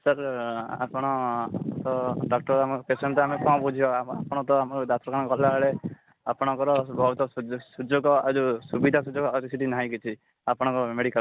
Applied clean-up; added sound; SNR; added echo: none; none; none; none.